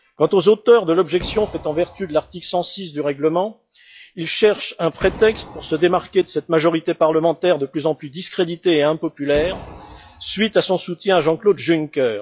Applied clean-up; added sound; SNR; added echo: classical method log-MMSE.